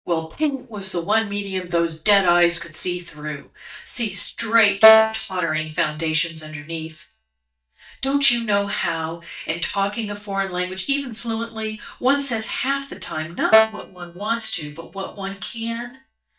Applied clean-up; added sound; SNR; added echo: neural mask model DeepFilterNet 3.